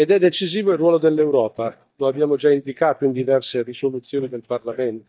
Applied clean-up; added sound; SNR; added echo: neural mask model DeepFilterNet 3.